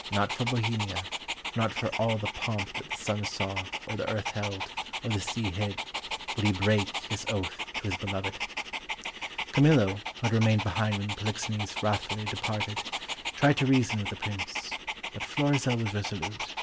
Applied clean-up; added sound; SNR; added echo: none; Dog; 6 dB; none.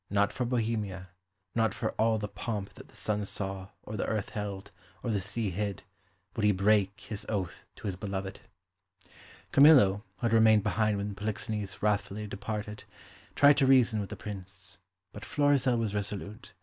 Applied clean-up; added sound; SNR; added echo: none; none; none; none.